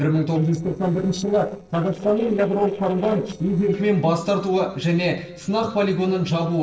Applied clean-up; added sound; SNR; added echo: neural separator model SepFormer DNS4.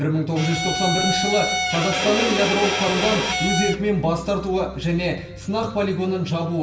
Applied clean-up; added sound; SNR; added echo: none; Bowed string instrument; 1 dB; reverberation time 0.9 s.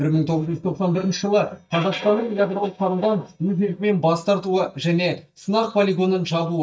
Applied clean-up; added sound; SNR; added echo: neural mask model DeepFilterNet 3.